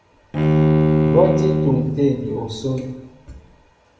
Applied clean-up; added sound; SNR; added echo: none; Bowed string instrument; -3 dB; reverberation time 0.8 s.